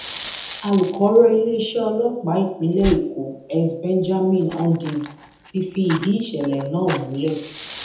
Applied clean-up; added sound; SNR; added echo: none; Fire; 15 dB; reverberation time 0.7 s.